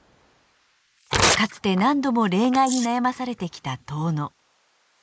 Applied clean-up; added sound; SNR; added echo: neural mask model Resemble Enhance denoiser.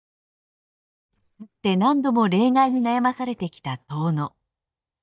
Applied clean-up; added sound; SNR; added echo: neural mask model DeepFilterNet 3.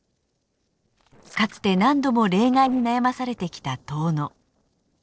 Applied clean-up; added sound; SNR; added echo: neural separator model SepFormer DNS4.